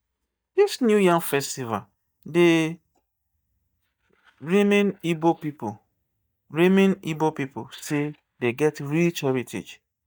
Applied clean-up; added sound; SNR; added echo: neural mask model DeepFilterNet 3.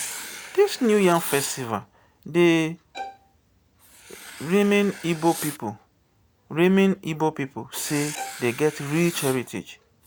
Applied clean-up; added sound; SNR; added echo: none; Writing + Bowed string instrument; 14 dB; none.